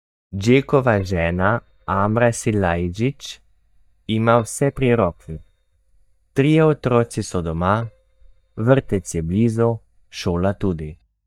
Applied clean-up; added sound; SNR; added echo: neural mask model DeepFilterNet 3.